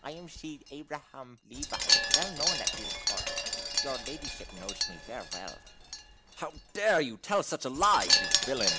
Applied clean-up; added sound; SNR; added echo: none; Wind chime; -2 dB; none.